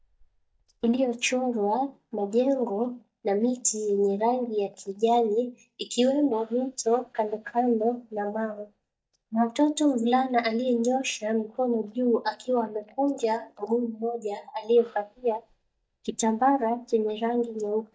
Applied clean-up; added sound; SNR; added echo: neural mask model DeepFilterNet 3.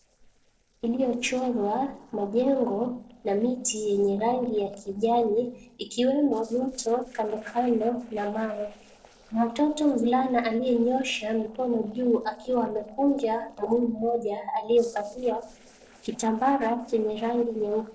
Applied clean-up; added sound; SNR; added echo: neural separator model SepFormer DNS4.